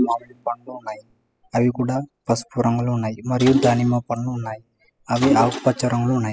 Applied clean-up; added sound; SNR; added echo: classical method spectral subtraction.